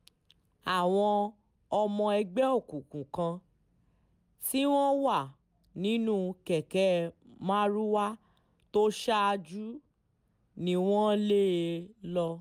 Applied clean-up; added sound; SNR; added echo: none; none; none; none.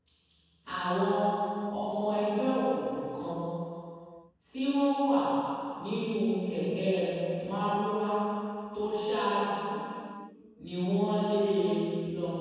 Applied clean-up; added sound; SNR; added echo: none; none; none; reverberation time 2.1 s.